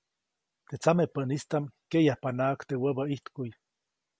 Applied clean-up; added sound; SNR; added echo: none; none; none; none.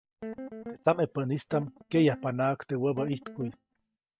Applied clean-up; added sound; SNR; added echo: neural mask model DeepFilterNet 3.